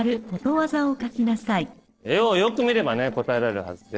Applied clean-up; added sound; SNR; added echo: neural separator model SepFormer DNS4.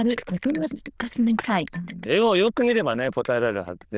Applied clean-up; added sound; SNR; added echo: neural diffusion model UNIVERSE++.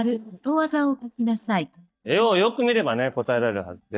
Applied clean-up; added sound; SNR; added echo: neural mask model DeepFilterNet 3.